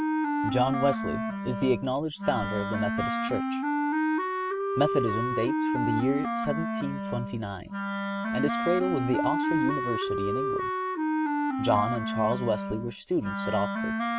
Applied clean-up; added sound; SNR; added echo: none; Wind instrument, woodwind instrument; -1 dB; none.